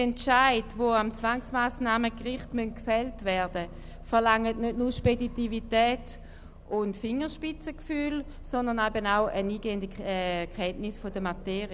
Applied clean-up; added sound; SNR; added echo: none; Aircraft; 14 dB; none.